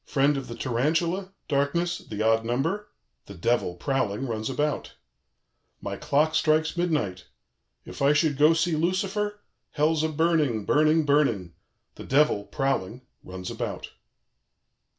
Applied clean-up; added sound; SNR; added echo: none; none; none; none.